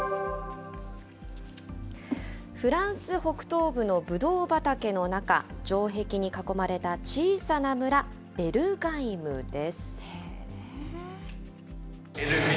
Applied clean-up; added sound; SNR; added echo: none; none; none; none.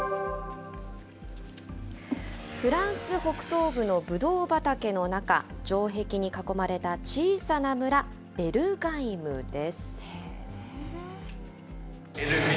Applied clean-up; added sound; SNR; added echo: none; Motorcycle / Engine; 19 dB; none.